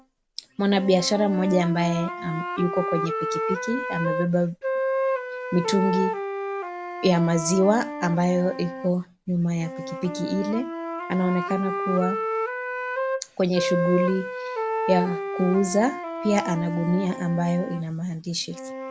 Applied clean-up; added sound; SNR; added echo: none; Wind instrument, woodwind instrument; 5 dB; none.